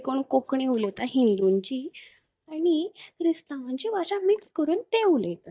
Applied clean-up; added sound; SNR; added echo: neural mask model DeepFilterNet 3.